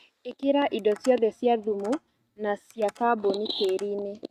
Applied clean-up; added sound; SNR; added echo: neural mask model RNNoise.